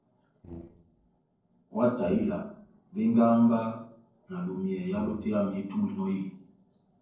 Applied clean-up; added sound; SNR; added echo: neural separator model SepFormer DNS4.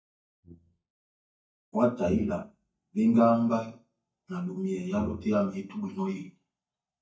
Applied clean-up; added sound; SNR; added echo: neural mask model DeepFilterNet 3.